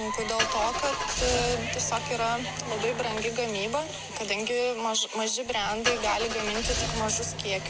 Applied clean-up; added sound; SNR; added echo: none; Engine starting / Car; 5 dB; none.